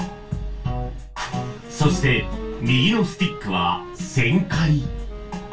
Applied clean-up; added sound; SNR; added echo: none; Wind instrument, woodwind instrument; 17 dB; reverberation time 0.2 s.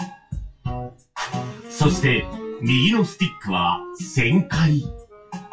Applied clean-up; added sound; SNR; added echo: classical method WPE with log-MMSE.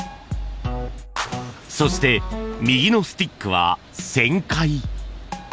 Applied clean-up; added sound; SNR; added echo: none; none; none; none.